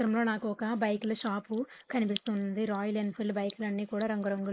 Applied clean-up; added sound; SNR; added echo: neural mask model Resemble Enhance denoiser.